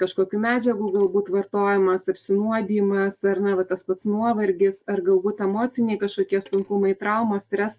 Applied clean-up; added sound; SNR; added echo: neural mask model Resemble Enhance denoiser.